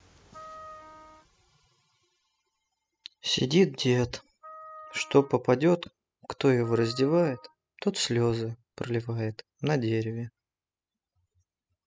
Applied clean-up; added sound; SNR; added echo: classical method spectral subtraction.